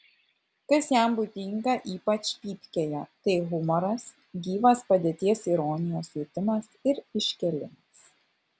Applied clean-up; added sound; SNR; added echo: none; none; none; none.